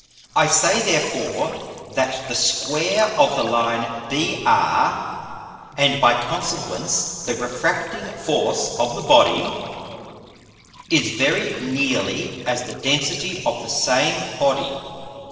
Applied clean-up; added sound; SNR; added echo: neural separator model SepFormer DNS4.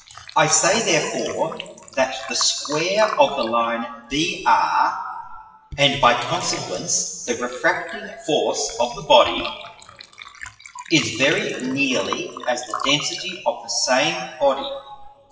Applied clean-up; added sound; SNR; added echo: classical method WPE with log-MMSE.